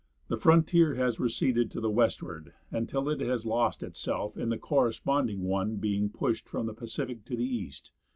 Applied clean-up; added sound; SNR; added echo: none; none; none; none.